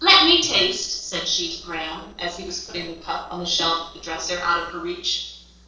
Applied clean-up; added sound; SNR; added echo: neural separator model SepFormer DNS4.